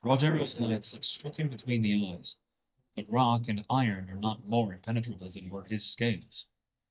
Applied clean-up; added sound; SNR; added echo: neural mask model DeepFilterNet 3.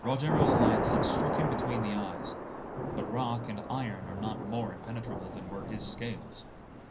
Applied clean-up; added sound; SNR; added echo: none; Thunder / Rain; -3 dB; reverberation time 0.3 s.